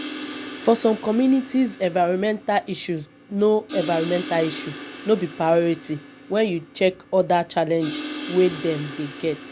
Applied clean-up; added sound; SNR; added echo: none; Crash cymbal; 13 dB; none.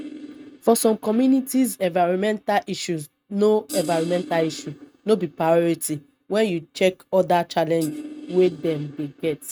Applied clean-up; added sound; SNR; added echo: neural mask model RNNoise.